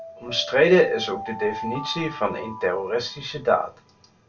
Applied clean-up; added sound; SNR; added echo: none; Alarm; 13 dB; reverberation time 0.2 s.